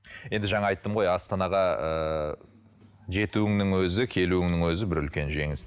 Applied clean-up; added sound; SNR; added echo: none; none; none; none.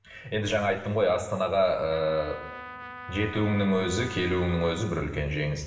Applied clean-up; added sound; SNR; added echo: none; Trumpet; 15 dB; reverberation time 1.2 s.